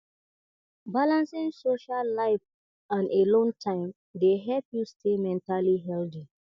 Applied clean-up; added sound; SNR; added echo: none; none; none; none.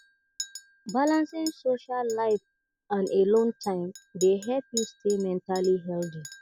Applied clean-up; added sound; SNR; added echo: none; Chink, clink; 17 dB; none.